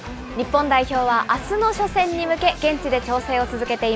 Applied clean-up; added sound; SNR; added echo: none; none; none; none.